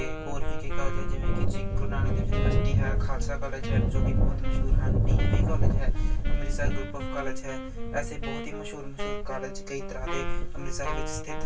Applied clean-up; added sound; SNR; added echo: none; Wind instrument, woodwind instrument; 14 dB; reverberation time 0.1 s.